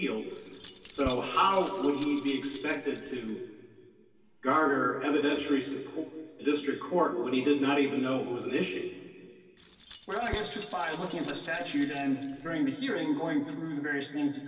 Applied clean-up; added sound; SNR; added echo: none; Keys jangling; 11 dB; reverberation time 2.3 s.